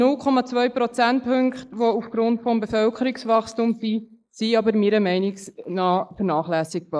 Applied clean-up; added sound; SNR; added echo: neural mask model Resemble Enhance denoiser.